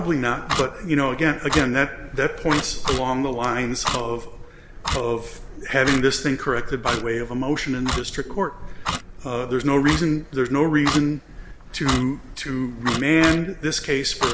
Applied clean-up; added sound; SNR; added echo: none; Clock; 9 dB; none.